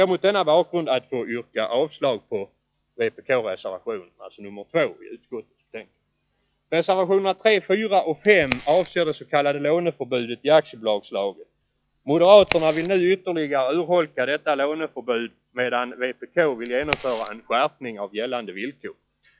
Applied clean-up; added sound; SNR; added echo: classical method log-MMSE.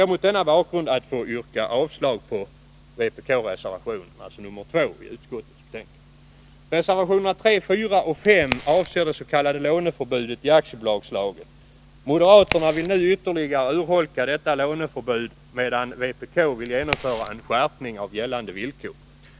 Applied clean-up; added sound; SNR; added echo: none; Crack; 10 dB; none.